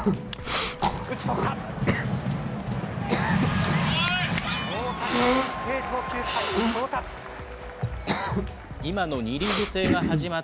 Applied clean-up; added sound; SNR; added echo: none; Breathing + Cough; 2 dB; none.